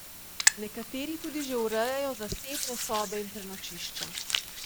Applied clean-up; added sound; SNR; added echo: none; Hands; 0 dB; none.